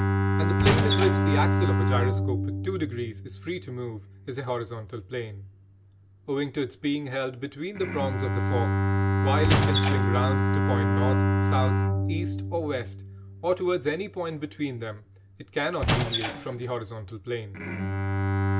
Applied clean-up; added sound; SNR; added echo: none; Squeak / Wood + Bowed string instrument; -5 dB; none.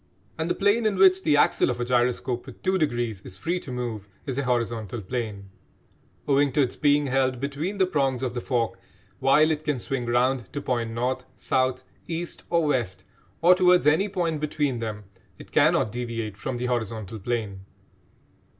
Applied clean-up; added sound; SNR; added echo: none; none; none; none.